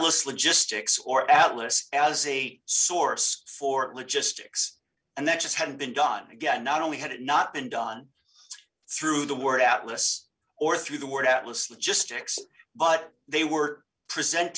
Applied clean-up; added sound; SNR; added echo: none; none; none; none.